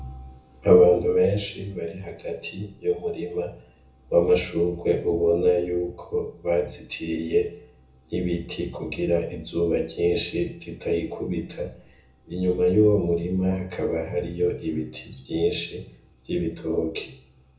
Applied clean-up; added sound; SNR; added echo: none; none; none; reverberation time 0.6 s.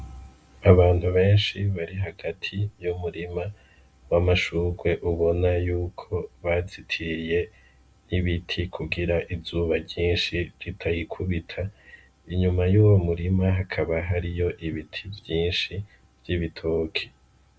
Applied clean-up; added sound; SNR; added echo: none; none; none; none.